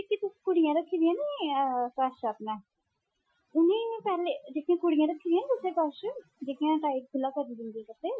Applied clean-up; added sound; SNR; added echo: classical method Wiener filter.